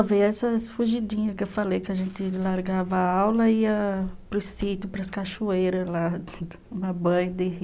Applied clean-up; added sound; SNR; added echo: none; none; none; none.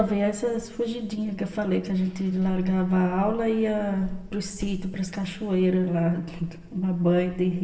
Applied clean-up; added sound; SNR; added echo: none; none; none; reverberation time 1.1 s.